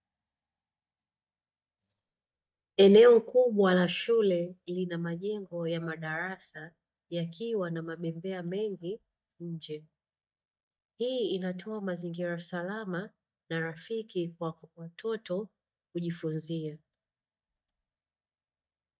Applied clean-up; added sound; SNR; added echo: neural mask model DeepFilterNet 3.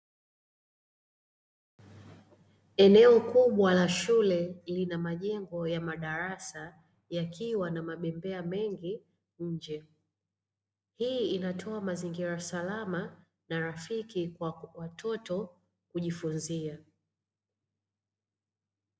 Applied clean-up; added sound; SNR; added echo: none; none; none; none.